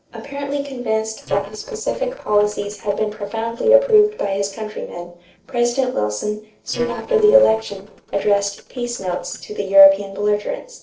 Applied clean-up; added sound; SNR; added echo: neural separator model SepFormer DNS4.